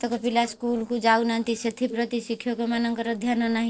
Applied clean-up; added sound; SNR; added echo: neural separator model SepFormer DNS4.